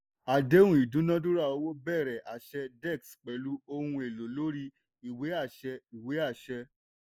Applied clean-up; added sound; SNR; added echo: neural mask model Resemble Enhance denoiser.